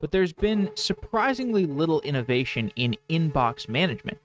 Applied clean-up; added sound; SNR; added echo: neural mask model RNNoise.